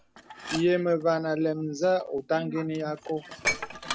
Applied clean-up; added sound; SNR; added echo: none; Dishes, pots, and pans; 10 dB; none.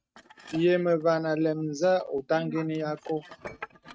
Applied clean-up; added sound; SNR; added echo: neural mask model RNNoise.